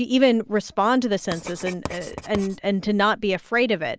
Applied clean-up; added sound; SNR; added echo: none; Writing; 16 dB; none.